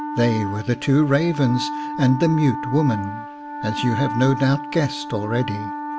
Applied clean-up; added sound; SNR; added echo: none; Wind instrument, woodwind instrument; 8 dB; none.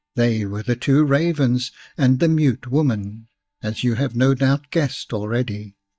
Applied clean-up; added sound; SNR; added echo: neural mask model DeepFilterNet 3.